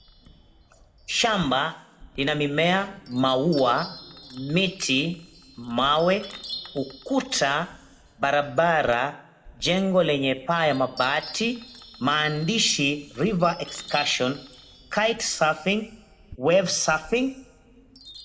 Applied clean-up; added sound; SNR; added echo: none; Chime; 19 dB; reverberation time 0.8 s.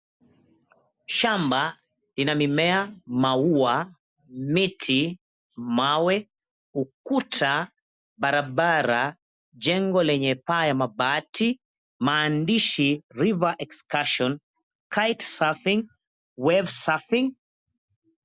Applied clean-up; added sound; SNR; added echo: none; none; none; none.